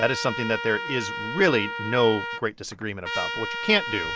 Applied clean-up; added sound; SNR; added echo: none; Trumpet; 6 dB; none.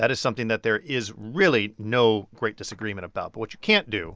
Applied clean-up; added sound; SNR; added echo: none; none; none; none.